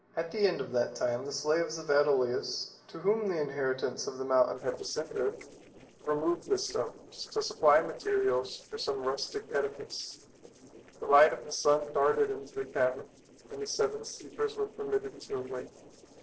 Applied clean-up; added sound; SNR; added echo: neural separator model SepFormer DNS4.